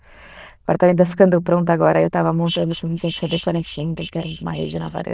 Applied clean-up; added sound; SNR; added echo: neural diffusion model UNIVERSE++.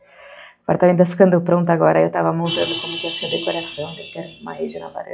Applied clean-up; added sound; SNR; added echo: classical method log-MMSE.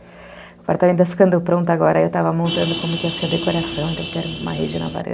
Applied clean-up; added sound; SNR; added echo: none; Vehicle horn, car horn, honking; 8 dB; none.